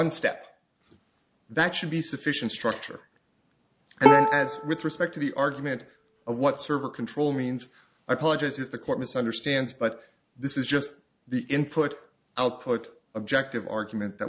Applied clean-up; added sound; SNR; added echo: none; Bowed string instrument; -2 dB; none.